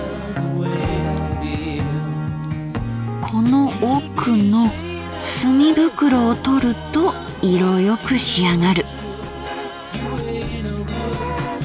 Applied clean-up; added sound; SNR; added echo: none; none; none; none.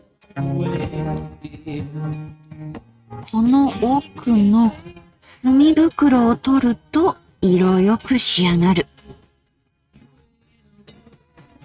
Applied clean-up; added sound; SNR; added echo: neural mask model RNNoise.